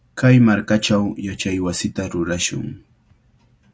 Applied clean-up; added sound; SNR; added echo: none; none; none; none.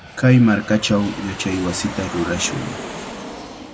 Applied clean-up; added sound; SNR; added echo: none; Aircraft; 12 dB; none.